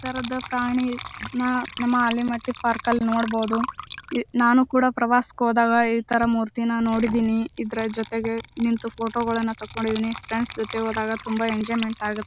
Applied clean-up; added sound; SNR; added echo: none; Water / Liquid; 14 dB; none.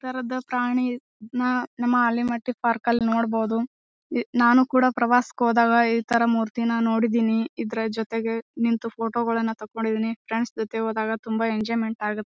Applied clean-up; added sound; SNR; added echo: none; none; none; none.